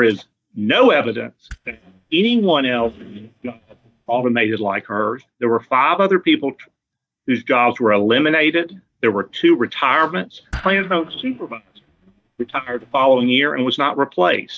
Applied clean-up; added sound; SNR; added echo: neural mask model DeepFilterNet 3.